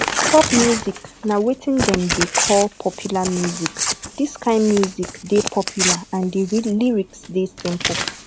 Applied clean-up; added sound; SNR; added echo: none; Crumpling, crinkling / Tearing; 4 dB; none.